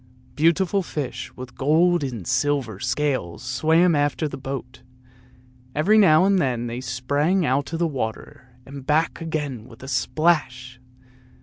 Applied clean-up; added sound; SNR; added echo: none; none; none; none.